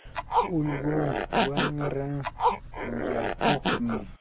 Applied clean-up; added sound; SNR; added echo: none; Zipper (clothing); -3 dB; none.